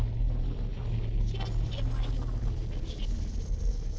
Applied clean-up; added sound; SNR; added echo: neural separator model SepFormer DNS4.